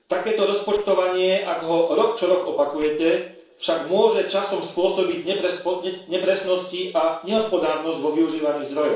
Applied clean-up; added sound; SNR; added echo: neural separator model SepFormer DNS4.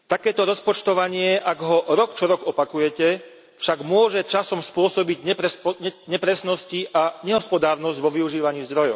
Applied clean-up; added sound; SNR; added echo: none; none; none; none.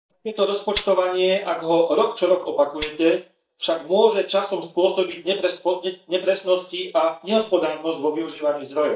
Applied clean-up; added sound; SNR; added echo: neural mask model DeepFilterNet 3.